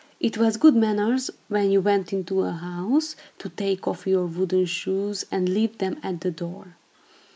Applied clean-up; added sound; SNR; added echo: none; none; none; none.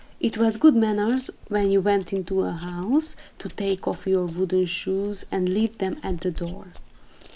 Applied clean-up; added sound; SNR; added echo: none; Chewing, mastication; 15 dB; none.